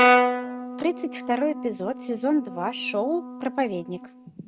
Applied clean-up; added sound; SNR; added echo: neural mask model RNNoise.